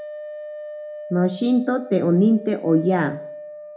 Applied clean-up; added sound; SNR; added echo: none; Wind instrument, woodwind instrument; 14 dB; reverberation time 0.4 s.